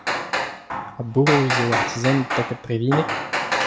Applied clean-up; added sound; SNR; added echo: none; Hammer; 1 dB; none.